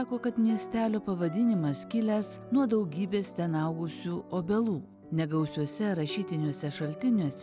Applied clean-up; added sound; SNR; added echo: none; none; none; none.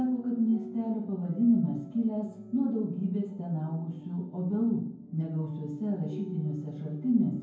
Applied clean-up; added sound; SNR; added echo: none; none; none; reverberation time 0.9 s.